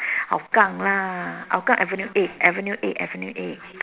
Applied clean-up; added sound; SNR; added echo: none; none; none; none.